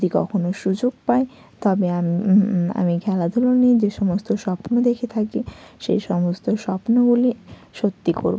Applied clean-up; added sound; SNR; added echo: none; none; none; none.